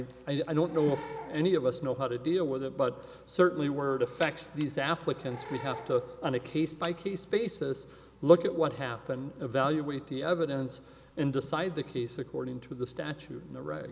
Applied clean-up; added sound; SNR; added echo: none; Animal / Brass instrument; 17 dB; none.